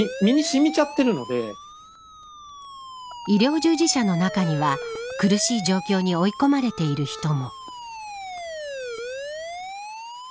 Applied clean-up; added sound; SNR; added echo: none; Siren; 11 dB; none.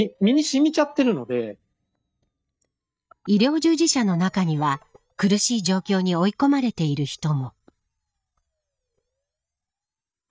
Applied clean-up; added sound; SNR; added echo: neural mask model DeepFilterNet 3.